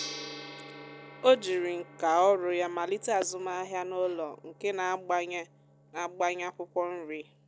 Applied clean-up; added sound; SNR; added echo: none; Gong; 18 dB; none.